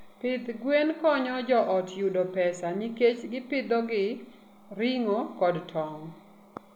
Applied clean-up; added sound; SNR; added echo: none; none; none; none.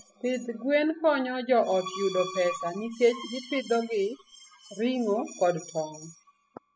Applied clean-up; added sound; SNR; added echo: classical method spectral subtraction.